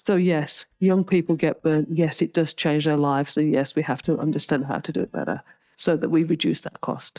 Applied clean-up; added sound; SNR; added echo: neural mask model DeepFilterNet 3.